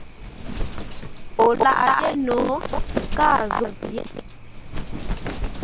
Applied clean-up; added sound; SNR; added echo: none; Wind; 5 dB; none.